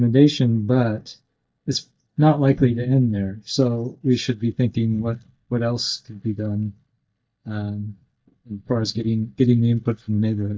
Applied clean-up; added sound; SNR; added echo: neural mask model DeepFilterNet 3.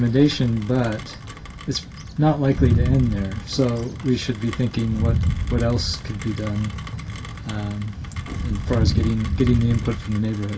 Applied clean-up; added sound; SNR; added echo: none; Rain; 13 dB; reverberation time 0.2 s.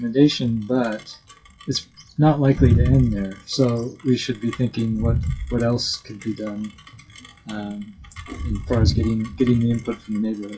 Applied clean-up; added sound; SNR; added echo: classical method WPE with log-MMSE.